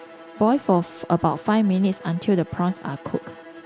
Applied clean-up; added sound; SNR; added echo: none; Bowed string instrument; 19 dB; none.